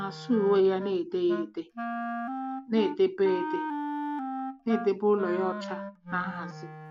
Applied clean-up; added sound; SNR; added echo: none; Wind instrument, woodwind instrument; 7 dB; none.